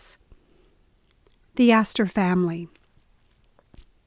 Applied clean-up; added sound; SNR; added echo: none; none; none; none.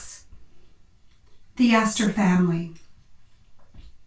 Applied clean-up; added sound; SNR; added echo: none; none; none; reverberation time 0.2 s.